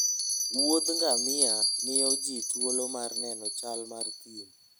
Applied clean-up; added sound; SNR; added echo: none; Bell; -5 dB; none.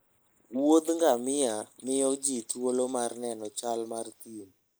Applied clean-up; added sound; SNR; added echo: neural mask model Resemble Enhance denoiser.